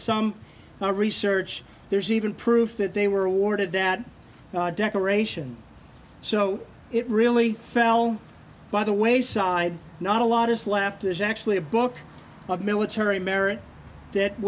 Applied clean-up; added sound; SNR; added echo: none; none; none; none.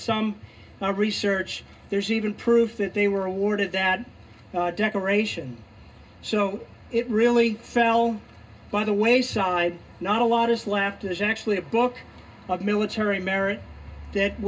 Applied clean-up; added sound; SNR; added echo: none; none; none; reverberation time 0.2 s.